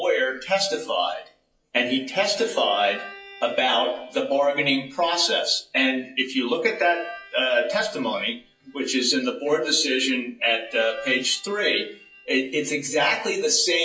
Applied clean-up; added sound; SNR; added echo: classical method WPE with log-MMSE.